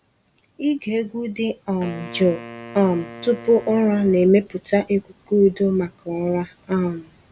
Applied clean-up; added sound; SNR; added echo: none; Wind instrument, woodwind instrument; 18 dB; none.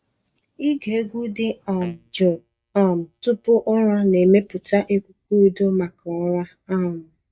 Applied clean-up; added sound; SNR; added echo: neural mask model DeepFilterNet 3.